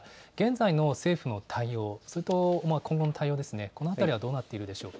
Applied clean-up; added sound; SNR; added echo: none; none; none; none.